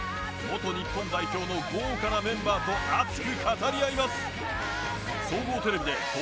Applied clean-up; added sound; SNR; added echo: none; none; none; none.